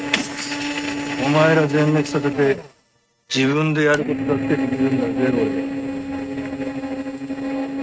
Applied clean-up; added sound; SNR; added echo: neural mask model RNNoise.